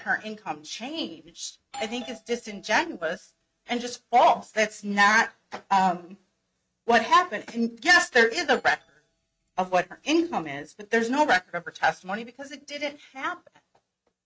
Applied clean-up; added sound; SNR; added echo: neural mask model RNNoise.